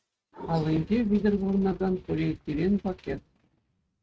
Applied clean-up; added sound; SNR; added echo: neural mask model RNNoise.